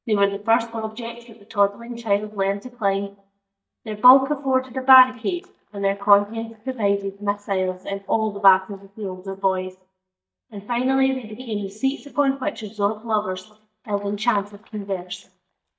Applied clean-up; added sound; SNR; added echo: neural mask model DeepFilterNet 3.